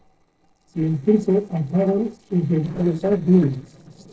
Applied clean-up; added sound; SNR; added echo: neural separator model SepFormer DNS4.